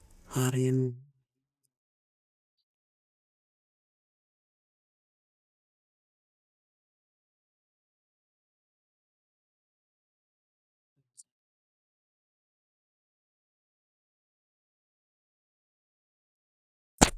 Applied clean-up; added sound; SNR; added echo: neural mask model DeepFilterNet 3.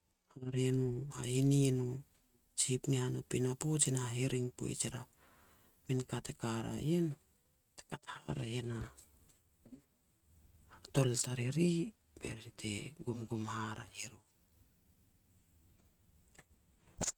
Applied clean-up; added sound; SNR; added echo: neural mask model RNNoise.